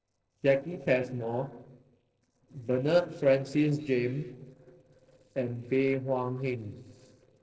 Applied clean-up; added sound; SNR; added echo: neural separator model SepFormer DNS4.